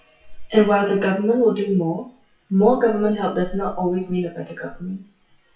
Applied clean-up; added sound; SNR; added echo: classical method WPE with log-MMSE.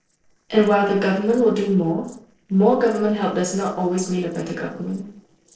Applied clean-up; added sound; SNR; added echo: neural separator model SepFormer DNS4.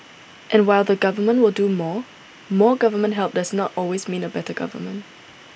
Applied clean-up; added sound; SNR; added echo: none; none; none; none.